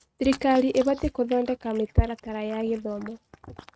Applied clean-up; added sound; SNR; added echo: neural mask model RNNoise.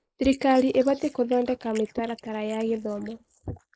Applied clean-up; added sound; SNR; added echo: neural mask model Resemble Enhance denoiser.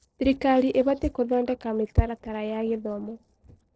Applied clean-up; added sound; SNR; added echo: neural separator model SepFormer DNS4.